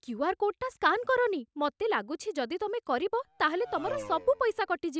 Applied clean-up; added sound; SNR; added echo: none; Race car, auto racing; 13 dB; none.